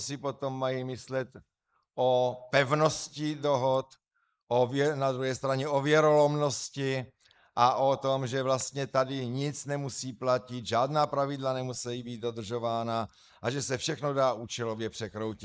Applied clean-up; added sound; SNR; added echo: neural mask model Resemble Enhance denoiser.